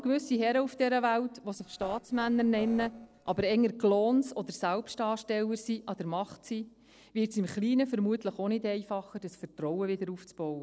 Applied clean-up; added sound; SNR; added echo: neural separator model SepFormer DNS4.